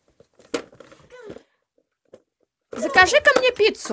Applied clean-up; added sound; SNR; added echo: none; none; none; none.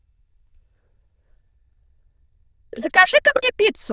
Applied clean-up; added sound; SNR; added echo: neural diffusion model UNIVERSE++.